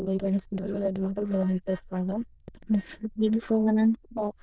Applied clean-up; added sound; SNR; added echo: neural diffusion model UNIVERSE++.